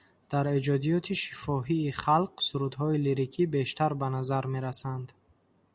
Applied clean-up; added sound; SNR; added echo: none; none; none; none.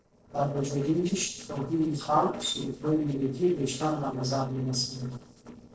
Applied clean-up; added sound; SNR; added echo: neural separator model SepFormer DNS4.